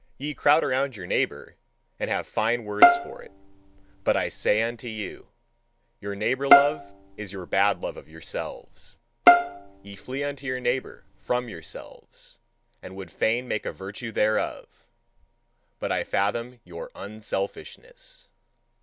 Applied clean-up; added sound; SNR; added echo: none; Bowed string instrument; -3 dB; none.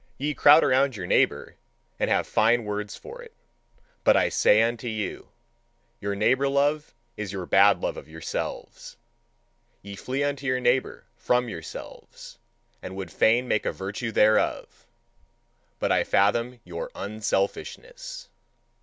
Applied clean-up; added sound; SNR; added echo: none; none; none; none.